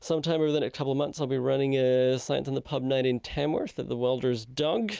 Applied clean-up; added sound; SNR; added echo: none; none; none; none.